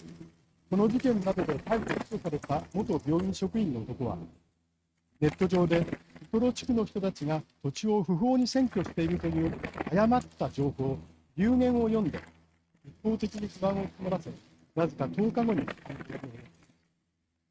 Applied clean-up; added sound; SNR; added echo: neural mask model RNNoise.